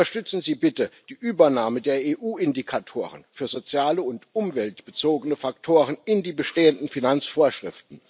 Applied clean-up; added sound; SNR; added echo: none; none; none; none.